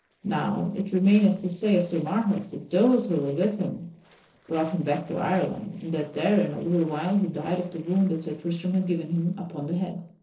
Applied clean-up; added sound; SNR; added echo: neural separator model SepFormer DNS4.